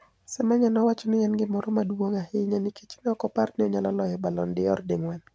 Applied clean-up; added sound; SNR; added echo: none; none; none; none.